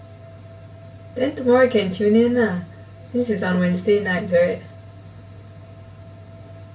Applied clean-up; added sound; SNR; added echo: none; none; none; reverberation time 0.1 s.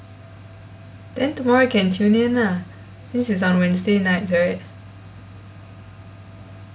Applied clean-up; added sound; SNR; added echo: none; none; none; none.